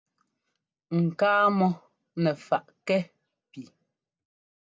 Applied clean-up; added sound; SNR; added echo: none; none; none; none.